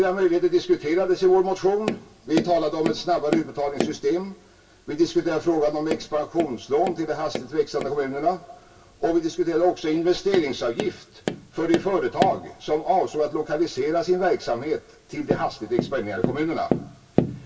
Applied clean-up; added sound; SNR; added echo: none; Tap; 9 dB; reverberation time 0.1 s.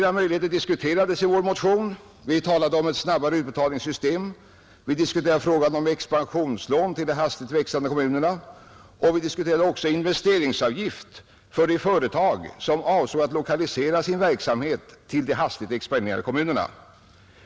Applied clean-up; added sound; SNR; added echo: none; none; none; none.